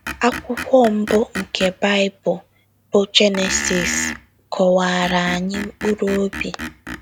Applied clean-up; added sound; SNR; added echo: none; Screech; 11 dB; none.